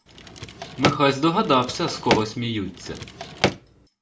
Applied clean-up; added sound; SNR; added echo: none; Drawer open or close; 4 dB; reverberation time 0.3 s.